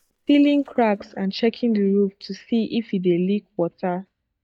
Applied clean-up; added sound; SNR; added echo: neural mask model DeepFilterNet 3.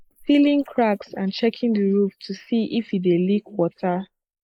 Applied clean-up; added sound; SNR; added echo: neural mask model Resemble Enhance denoiser.